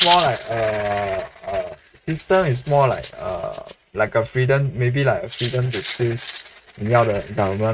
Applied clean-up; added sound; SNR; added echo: neural mask model RNNoise.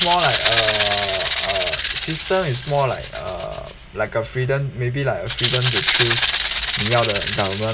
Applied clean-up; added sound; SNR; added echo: none; Rattle (instrument); 1 dB; none.